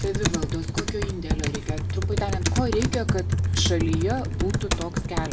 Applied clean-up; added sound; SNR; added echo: none; Computer keyboard; -4 dB; none.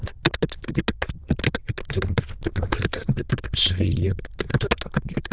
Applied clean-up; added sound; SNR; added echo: neural diffusion model UNIVERSE++.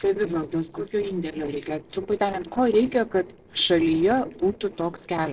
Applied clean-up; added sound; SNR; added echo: neural separator model SepFormer DNS4.